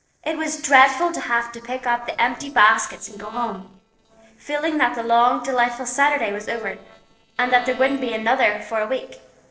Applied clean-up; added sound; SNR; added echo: neural separator model SepFormer DNS4.